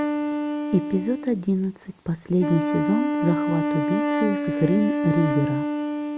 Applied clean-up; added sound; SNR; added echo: none; Wind instrument, woodwind instrument; 1 dB; none.